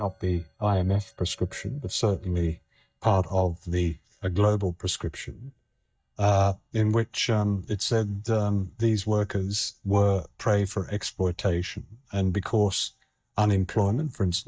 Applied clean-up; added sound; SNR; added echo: neural mask model DeepFilterNet 3.